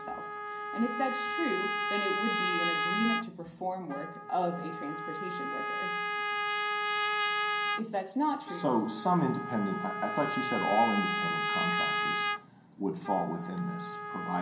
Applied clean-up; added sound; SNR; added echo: none; Trumpet; 0 dB; reverberation time 0.6 s.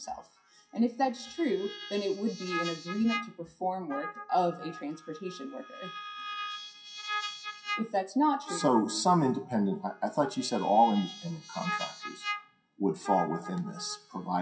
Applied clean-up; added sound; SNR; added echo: classical method WPE with log-MMSE.